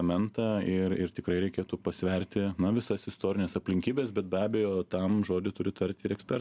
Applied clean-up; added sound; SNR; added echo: none; none; none; none.